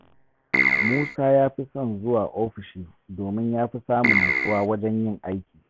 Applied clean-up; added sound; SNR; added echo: none; Keyboard (musical); -4 dB; none.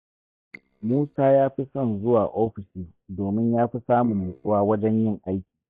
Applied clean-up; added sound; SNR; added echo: neural mask model DeepFilterNet 3.